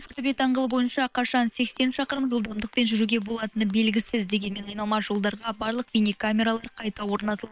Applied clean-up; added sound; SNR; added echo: neural separator model SepFormer WHAM!.